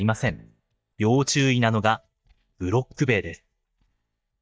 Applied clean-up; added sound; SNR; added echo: neural mask model DeepFilterNet 3.